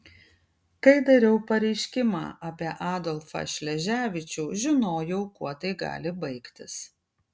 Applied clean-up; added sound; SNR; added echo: none; none; none; none.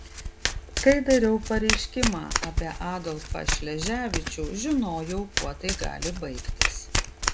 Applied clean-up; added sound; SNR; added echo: none; Domestic sounds, home sounds; 2 dB; none.